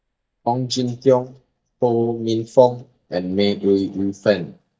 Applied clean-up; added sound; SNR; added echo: neural mask model DeepFilterNet 3.